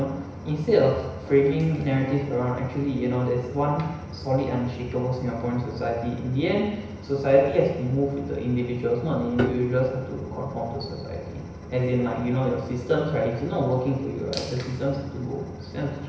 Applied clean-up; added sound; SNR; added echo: none; Piano; 10 dB; reverberation time 1.0 s.